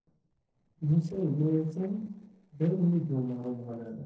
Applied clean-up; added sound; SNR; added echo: neural separator model SepFormer DNS4.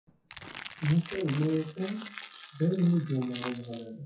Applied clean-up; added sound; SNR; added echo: classical method WPE with log-MMSE.